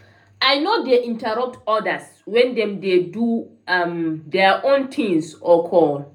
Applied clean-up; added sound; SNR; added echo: none; none; none; reverberation time 0.3 s.